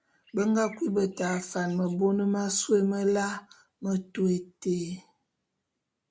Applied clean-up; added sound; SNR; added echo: neural mask model Resemble Enhance denoiser.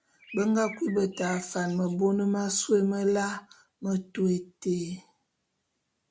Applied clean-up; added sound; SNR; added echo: none; Bird; 19 dB; none.